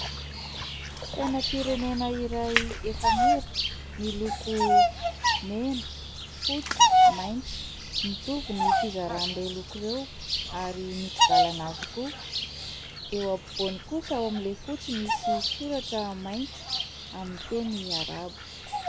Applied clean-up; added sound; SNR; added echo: none; Bird vocalization, bird call, bird song; -5 dB; none.